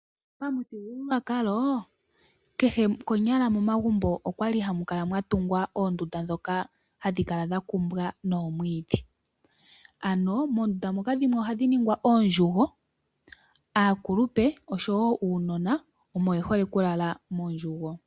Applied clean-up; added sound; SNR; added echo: none; none; none; none.